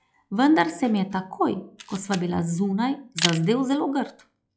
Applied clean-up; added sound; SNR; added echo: classical method log-MMSE.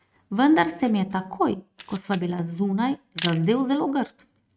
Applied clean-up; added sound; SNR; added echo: neural mask model RNNoise.